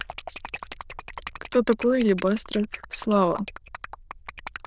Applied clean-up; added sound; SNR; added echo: neural diffusion model UNIVERSE++.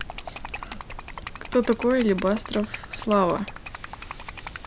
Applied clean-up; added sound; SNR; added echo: none; Liquid; 12 dB; none.